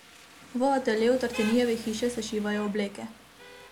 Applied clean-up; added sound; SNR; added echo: none; Rain; 15 dB; none.